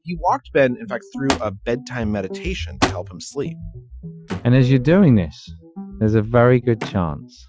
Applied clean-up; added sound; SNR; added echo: classical method Wiener filter.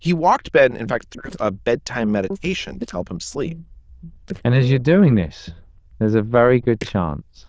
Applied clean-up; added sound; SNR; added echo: neural diffusion model UNIVERSE++.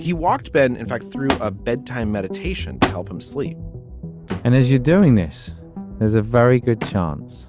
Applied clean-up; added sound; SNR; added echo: none; Thump, thud; 12 dB; none.